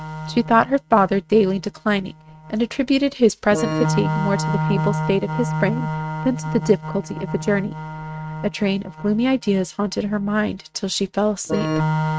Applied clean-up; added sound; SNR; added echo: neural mask model RNNoise.